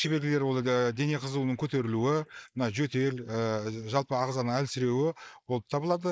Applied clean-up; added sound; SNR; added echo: neural mask model Resemble Enhance denoiser.